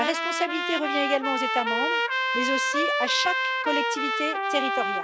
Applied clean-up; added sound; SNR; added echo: none; Trumpet; -3 dB; none.